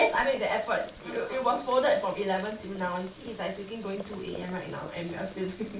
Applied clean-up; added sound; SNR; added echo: none; Boiling; 16 dB; reverberation time 0.3 s.